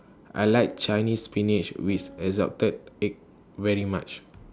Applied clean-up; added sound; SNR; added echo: none; Piano; 19 dB; none.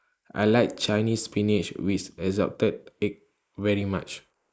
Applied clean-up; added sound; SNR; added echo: neural mask model Resemble Enhance denoiser.